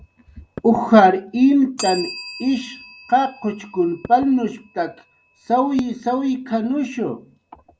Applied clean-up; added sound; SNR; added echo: none; Bell + Knock / Wood; 19 dB; none.